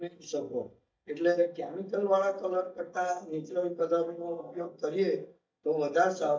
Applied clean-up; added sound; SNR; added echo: neural mask model DeepFilterNet 3.